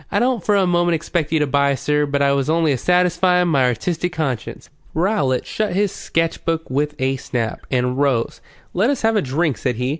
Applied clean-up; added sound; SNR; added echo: none; none; none; none.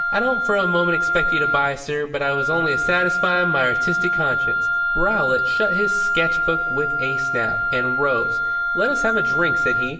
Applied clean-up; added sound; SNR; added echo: none; Wind instrument, woodwind instrument; -3 dB; reverberation time 0.8 s.